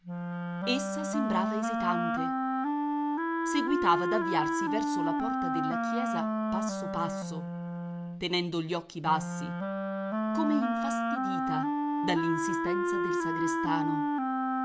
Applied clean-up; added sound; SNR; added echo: none; Wind instrument, woodwind instrument; -4 dB; none.